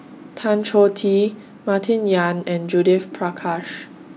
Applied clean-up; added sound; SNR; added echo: none; none; none; none.